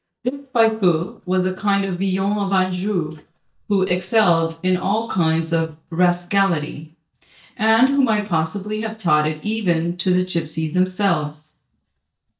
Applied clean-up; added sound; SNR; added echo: neural mask model DeepFilterNet 3.